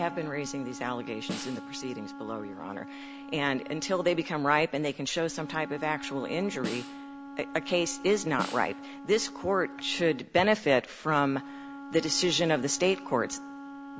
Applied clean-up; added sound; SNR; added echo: none; Wind instrument, woodwind instrument + Snare drum; 12 dB; none.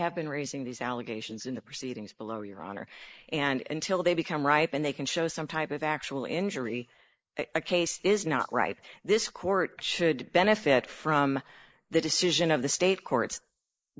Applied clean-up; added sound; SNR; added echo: neural mask model Resemble Enhance denoiser.